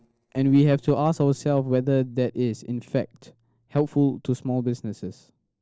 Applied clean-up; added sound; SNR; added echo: neural separator model SepFormer DNS4.